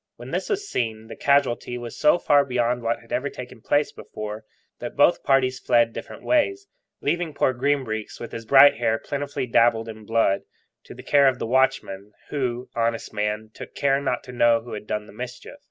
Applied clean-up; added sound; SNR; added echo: none; none; none; none.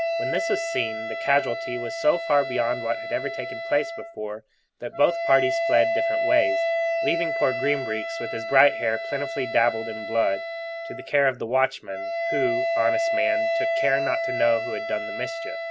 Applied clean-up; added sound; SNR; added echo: none; Wind instrument, woodwind instrument; 2 dB; none.